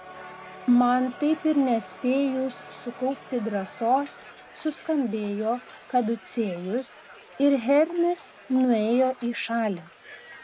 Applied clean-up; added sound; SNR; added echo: none; Crowd; 20 dB; none.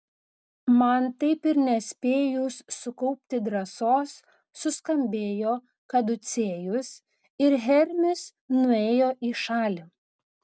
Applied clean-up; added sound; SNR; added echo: none; none; none; none.